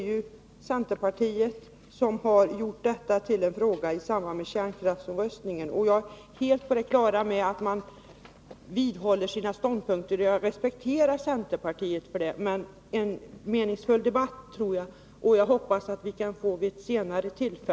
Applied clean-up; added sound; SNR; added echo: none; none; none; none.